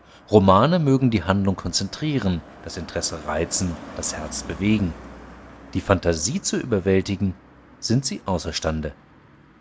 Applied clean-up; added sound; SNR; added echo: none; Car passing by; 20 dB; none.